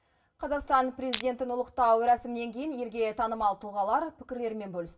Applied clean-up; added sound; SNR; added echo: none; Crushing; 3 dB; reverberation time 0.2 s.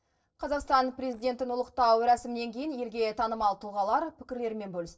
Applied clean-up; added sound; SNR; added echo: neural separator model SepFormer DNS4.